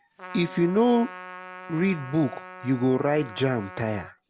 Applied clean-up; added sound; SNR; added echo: none; Trumpet; 16 dB; none.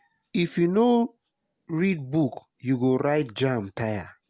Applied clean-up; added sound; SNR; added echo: none; none; none; none.